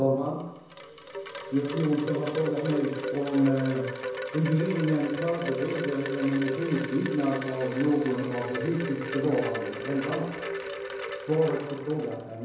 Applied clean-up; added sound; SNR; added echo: none; Wind chime; 7 dB; reverberation time 1.0 s.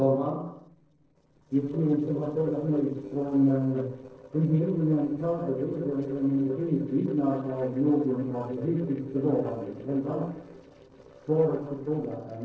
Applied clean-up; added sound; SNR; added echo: neural separator model SepFormer DNS4.